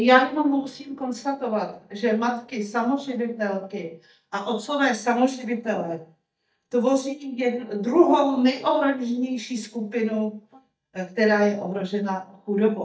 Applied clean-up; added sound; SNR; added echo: neural mask model DeepFilterNet 3.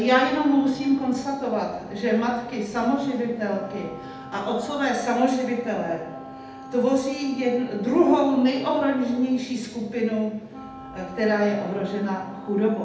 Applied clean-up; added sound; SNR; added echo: none; Wind instrument, woodwind instrument; 18 dB; reverberation time 0.8 s.